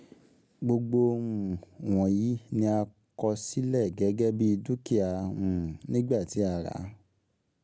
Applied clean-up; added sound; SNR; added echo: none; none; none; none.